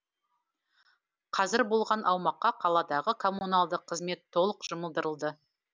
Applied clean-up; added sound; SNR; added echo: none; none; none; none.